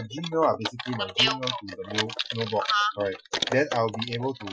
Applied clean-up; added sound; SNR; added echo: classical method Wiener filter.